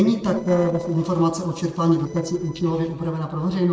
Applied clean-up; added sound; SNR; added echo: neural separator model SepFormer DNS4.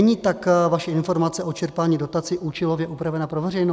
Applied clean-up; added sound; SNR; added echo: none; none; none; none.